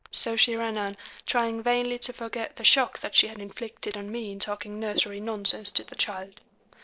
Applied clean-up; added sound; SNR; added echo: neural separator model SepFormer DNS4.